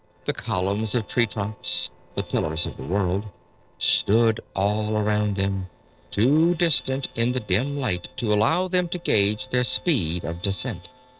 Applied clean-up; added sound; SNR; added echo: neural separator model SepFormer DNS4.